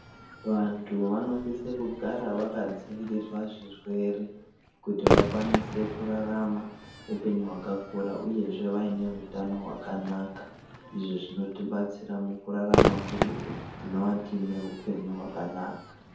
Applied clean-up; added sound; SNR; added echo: none; Crowd / Fireworks; 1 dB; reverberation time 0.7 s.